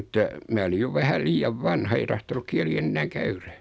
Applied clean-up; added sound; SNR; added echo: none; none; none; none.